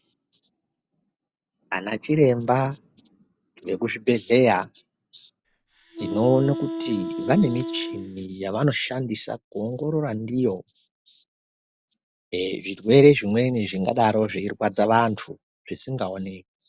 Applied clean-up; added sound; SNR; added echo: none; Wind instrument, woodwind instrument; 7 dB; none.